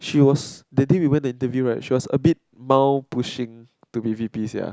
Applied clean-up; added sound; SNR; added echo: none; none; none; none.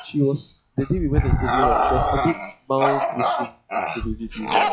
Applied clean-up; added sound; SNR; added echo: classical method log-MMSE.